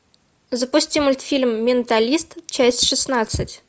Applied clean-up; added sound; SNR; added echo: none; none; none; none.